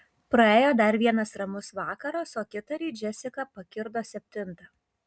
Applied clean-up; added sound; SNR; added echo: none; none; none; none.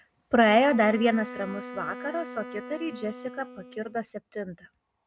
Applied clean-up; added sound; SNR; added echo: none; Wind instrument, woodwind instrument; 14 dB; none.